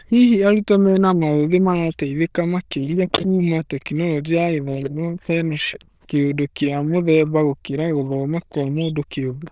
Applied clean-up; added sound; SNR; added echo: neural diffusion model UNIVERSE++.